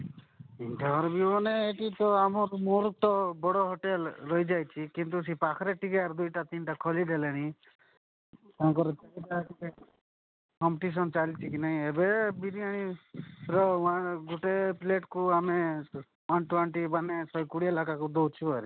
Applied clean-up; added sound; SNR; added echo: none; none; none; none.